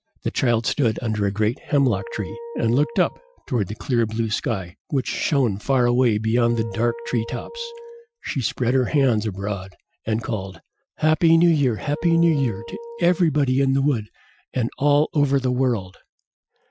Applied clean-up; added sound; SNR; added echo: classical method Wiener filter.